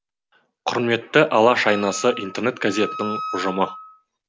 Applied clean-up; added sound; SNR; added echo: none; Wind instrument, woodwind instrument; 12 dB; none.